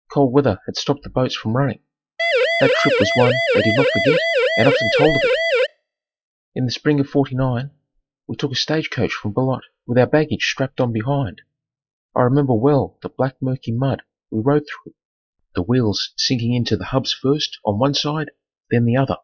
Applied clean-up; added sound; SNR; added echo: classical method log-MMSE.